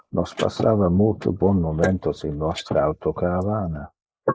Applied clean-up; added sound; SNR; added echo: neural mask model Resemble Enhance denoiser.